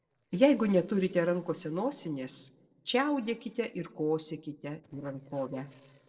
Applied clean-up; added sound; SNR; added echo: neural separator model SepFormer DNS4.